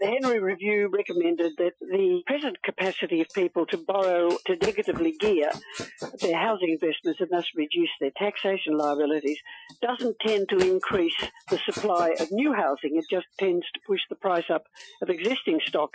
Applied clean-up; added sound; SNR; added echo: classical method Wiener filter.